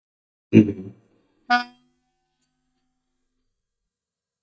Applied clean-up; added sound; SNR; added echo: neural mask model DeepFilterNet 3.